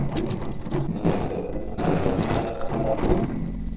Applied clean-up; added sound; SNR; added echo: neural separator model SepFormer DNS4.